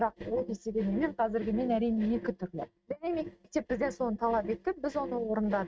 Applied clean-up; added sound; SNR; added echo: neural mask model RNNoise.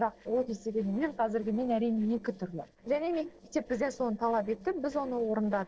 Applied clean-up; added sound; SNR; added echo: neural separator model SepFormer DNS4.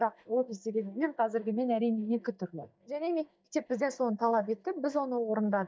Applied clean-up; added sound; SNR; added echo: neural mask model DeepFilterNet 3.